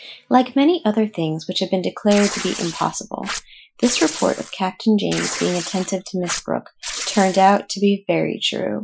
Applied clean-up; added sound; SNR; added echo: classical method Wiener filter.